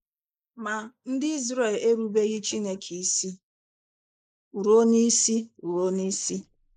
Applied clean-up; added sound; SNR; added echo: neural mask model Resemble Enhance denoiser.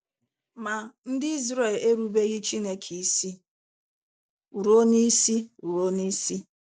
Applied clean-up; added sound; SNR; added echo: none; none; none; none.